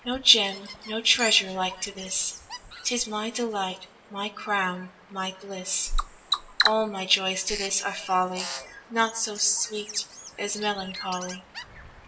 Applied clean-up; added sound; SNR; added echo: none; Bird vocalization, bird call, bird song; 9 dB; reverberation time 0.8 s.